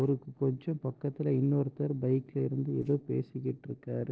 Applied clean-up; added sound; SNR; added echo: neural separator model SepFormer DNS4.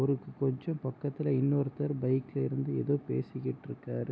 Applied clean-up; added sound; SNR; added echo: none; none; none; none.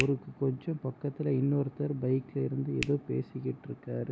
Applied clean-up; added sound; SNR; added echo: none; Hands; 14 dB; none.